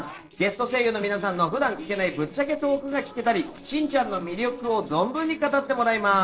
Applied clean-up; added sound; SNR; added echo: neural separator model SepFormer DNS4.